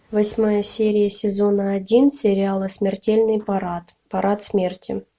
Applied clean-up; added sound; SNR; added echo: none; none; none; none.